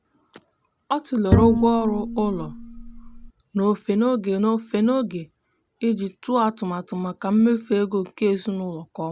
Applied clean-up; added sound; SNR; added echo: none; Bowed string instrument; 0 dB; none.